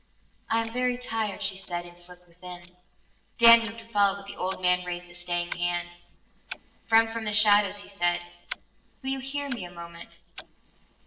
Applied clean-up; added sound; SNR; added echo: neural separator model SepFormer DNS4.